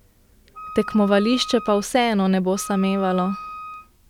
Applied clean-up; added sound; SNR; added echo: none; Wind instrument, woodwind instrument; 15 dB; none.